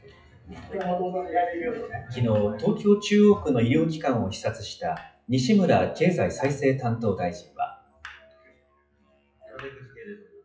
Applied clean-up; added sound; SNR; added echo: classical method WPE with log-MMSE.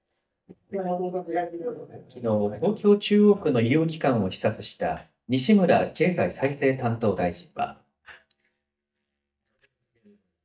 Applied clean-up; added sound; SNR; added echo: neural mask model DeepFilterNet 3.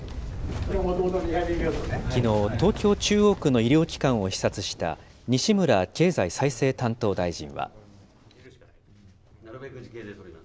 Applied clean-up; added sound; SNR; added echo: none; none; none; none.